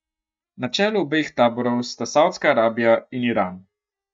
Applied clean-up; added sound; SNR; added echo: neural mask model DeepFilterNet 3.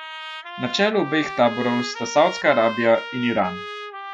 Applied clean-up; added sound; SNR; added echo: classical method log-MMSE.